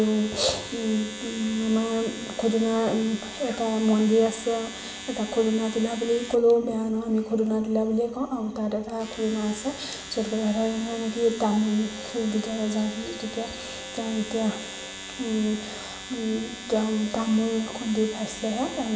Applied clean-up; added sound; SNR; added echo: none; Domestic sounds, home sounds; 14 dB; reverberation time 0.9 s.